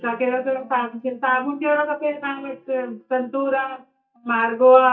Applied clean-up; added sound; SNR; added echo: neural mask model DeepFilterNet 3.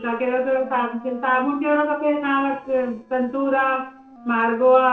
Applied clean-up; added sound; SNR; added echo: neural separator model SepFormer DNS4.